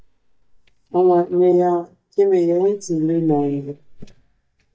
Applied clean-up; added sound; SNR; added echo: neural mask model DeepFilterNet 3.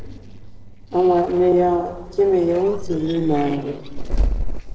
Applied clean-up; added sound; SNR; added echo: neural separator model SepFormer DNS4.